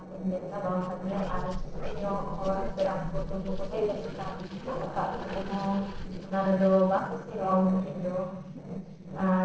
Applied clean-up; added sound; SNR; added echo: neural separator model SepFormer DNS4.